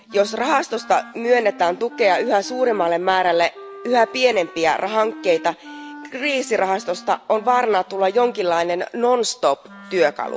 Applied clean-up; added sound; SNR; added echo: none; Wind instrument, woodwind instrument; 19 dB; none.